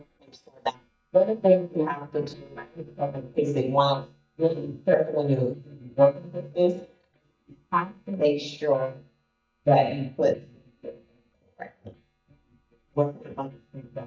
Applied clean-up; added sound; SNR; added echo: neural mask model DeepFilterNet 3.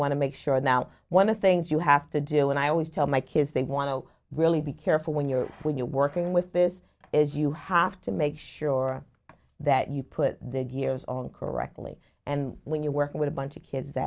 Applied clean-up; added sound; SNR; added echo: none; none; none; none.